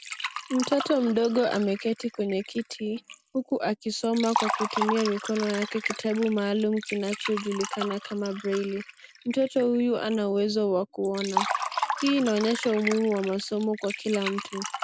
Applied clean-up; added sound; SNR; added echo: none; Liquid; 8 dB; none.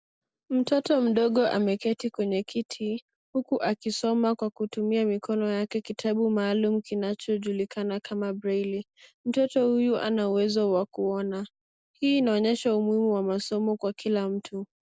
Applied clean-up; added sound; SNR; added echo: none; none; none; none.